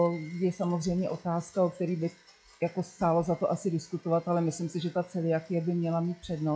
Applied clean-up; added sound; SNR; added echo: classical method log-MMSE.